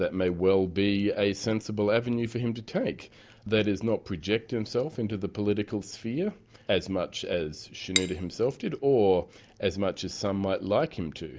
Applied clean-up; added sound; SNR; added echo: none; Cutlery, silverware / Dishes, pots, and pans; 4 dB; none.